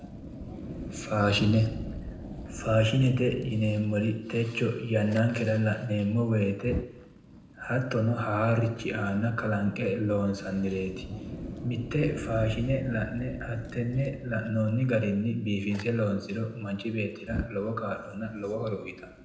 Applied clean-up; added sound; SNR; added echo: none; Fire; 13 dB; reverberation time 0.7 s.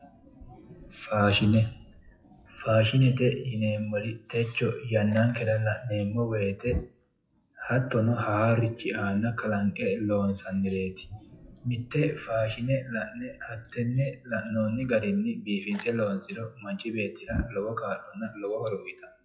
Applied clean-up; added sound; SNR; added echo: classical method WPE with log-MMSE.